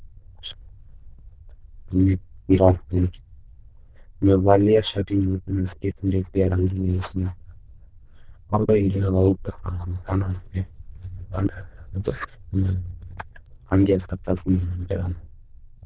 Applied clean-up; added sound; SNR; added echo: neural diffusion model UNIVERSE++.